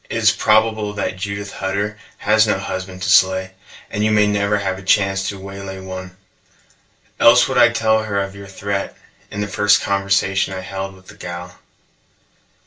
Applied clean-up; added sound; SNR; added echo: none; none; none; reverberation time 0.2 s.